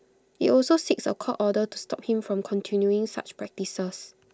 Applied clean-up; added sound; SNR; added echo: none; none; none; none.